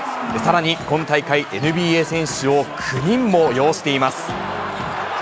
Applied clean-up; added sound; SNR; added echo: none; none; none; none.